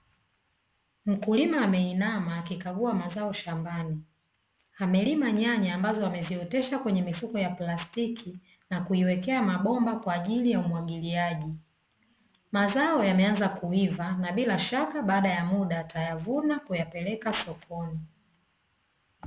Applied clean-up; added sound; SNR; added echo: none; none; none; none.